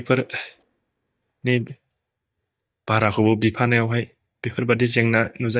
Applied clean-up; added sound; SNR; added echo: neural mask model DeepFilterNet 3.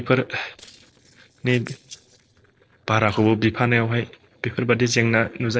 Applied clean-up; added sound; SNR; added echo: neural separator model SepFormer DNS4.